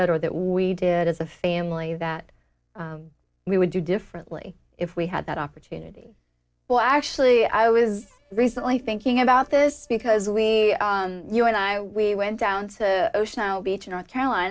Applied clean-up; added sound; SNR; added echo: neural separator model SepFormer DNS4.